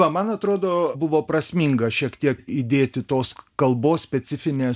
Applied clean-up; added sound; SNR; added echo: none; none; none; none.